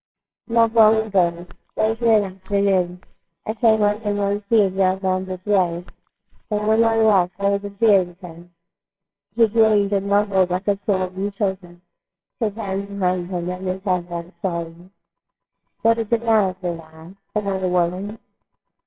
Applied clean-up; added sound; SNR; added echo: neural separator model SepFormer WHAMR!.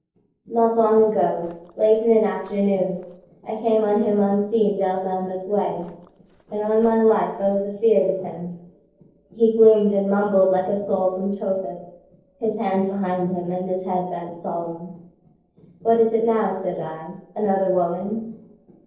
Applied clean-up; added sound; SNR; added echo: neural separator model SepFormer DNS4.